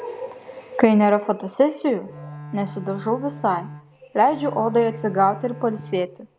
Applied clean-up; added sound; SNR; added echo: none; Bowed string instrument; 15 dB; none.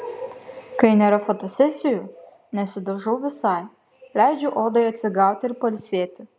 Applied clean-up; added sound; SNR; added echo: none; none; none; none.